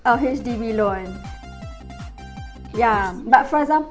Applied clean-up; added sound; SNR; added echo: none; Drum kit; 14 dB; none.